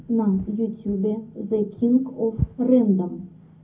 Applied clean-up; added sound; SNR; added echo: none; Walk, footsteps; 13 dB; reverberation time 0.3 s.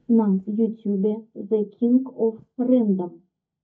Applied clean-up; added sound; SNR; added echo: neural mask model DeepFilterNet 3.